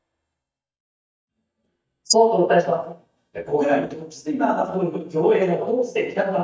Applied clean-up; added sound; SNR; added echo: neural mask model DeepFilterNet 3.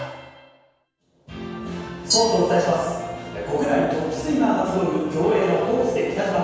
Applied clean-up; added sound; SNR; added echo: none; Glass; 13 dB; reverberation time 1.2 s.